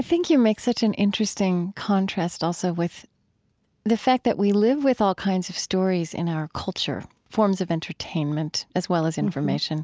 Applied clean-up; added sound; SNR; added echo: none; none; none; none.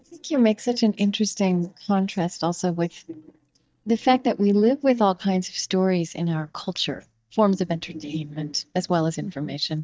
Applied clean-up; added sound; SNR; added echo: neural mask model DeepFilterNet 3.